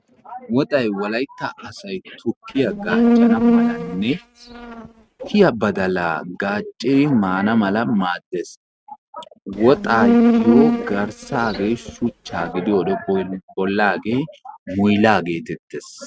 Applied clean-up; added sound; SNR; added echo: neural mask model RNNoise.